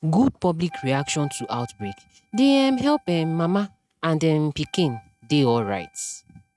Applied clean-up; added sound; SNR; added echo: neural mask model RNNoise.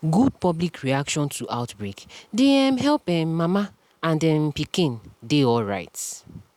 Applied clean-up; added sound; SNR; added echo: none; none; none; none.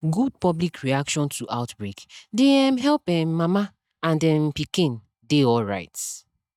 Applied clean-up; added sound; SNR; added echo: neural mask model DeepFilterNet 3.